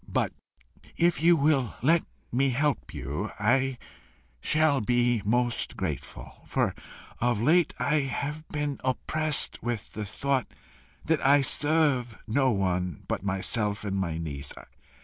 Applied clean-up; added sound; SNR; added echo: none; none; none; none.